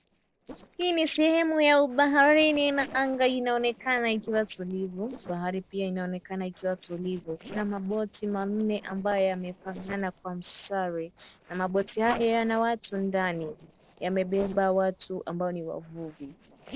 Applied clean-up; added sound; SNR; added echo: neural separator model SepFormer DNS4.